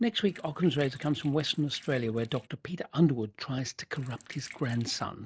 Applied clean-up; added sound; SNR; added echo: neural separator model SepFormer DNS4.